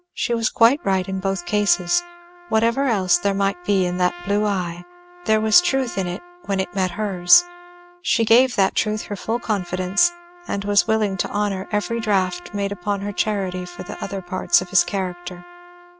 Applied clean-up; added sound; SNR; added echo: none; Trumpet; 20 dB; none.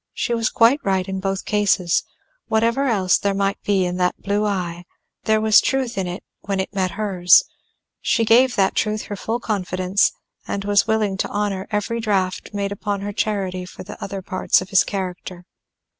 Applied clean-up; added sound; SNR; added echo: none; none; none; none.